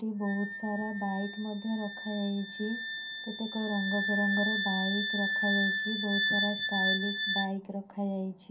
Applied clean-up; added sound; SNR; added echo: none; Wind instrument, woodwind instrument; 0 dB; reverberation time 0.3 s.